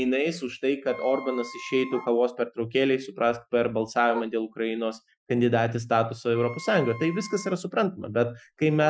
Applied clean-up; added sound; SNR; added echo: classical method Wiener filter.